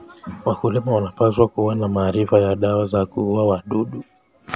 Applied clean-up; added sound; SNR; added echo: none; none; none; none.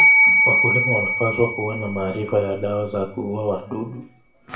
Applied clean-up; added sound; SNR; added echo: none; Bell; -3 dB; reverberation time 0.4 s.